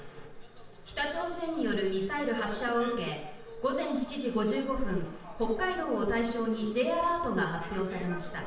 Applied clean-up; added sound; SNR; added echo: none; none; none; reverberation time 0.7 s.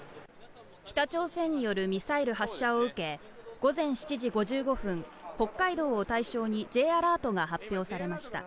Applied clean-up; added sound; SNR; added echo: none; none; none; none.